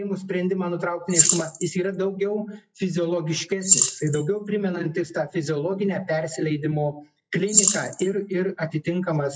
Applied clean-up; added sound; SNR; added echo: classical method log-MMSE.